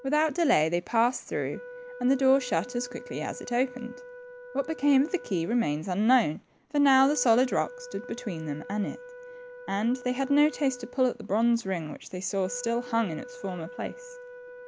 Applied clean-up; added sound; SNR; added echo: none; Wind instrument, woodwind instrument; 17 dB; none.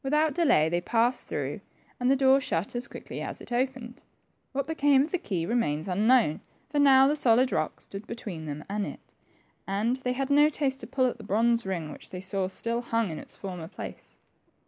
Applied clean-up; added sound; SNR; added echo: none; none; none; none.